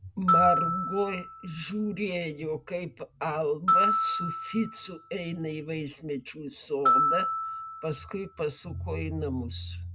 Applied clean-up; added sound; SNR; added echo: none; Glockenspiel; -2 dB; none.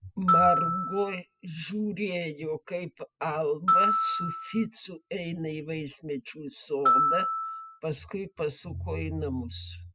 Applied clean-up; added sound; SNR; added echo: classical method spectral subtraction.